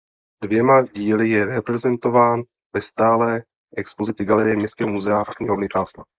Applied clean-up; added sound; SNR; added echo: neural mask model Resemble Enhance denoiser.